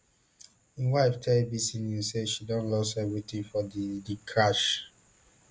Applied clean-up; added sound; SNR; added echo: none; none; none; none.